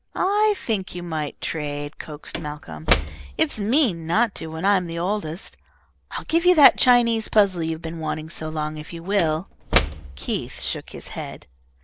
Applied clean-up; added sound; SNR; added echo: none; Slam / Wood; 9 dB; none.